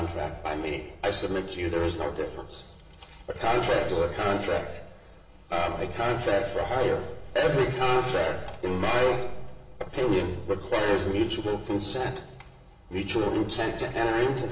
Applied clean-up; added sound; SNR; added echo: none; none; none; reverberation time 1.2 s.